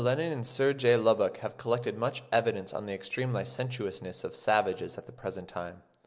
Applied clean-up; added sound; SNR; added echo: none; none; none; none.